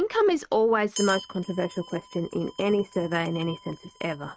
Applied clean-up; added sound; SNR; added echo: neural mask model RNNoise.